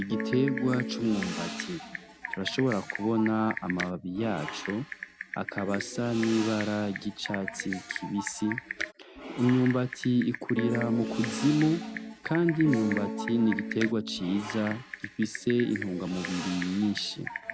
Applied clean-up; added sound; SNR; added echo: none; Electric guitar / Strum + Typing; 7 dB; none.